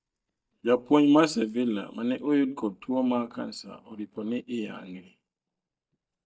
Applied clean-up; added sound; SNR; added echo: neural mask model DeepFilterNet 3.